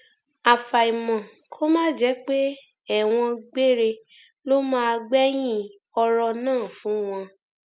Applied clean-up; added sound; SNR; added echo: none; none; none; none.